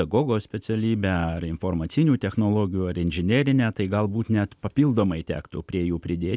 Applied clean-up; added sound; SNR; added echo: none; none; none; none.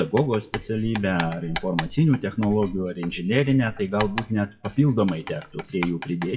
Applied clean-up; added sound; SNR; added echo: classical method WPE with log-MMSE.